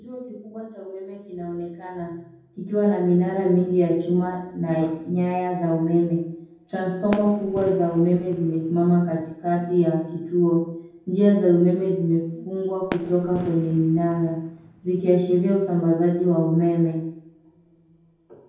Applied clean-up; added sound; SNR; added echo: none; Fireworks; 15 dB; reverberation time 0.9 s.